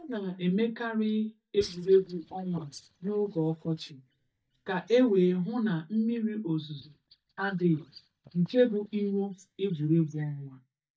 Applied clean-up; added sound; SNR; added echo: neural mask model DeepFilterNet 3.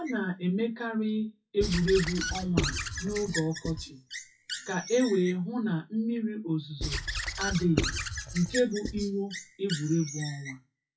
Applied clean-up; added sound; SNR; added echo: classical method WPE with log-MMSE.